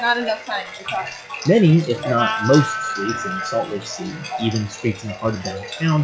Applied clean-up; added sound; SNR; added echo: classical method log-MMSE.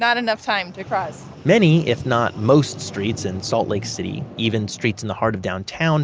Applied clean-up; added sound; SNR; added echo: none; none; none; none.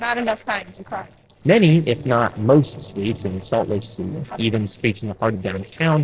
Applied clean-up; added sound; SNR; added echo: neural separator model SepFormer DNS4.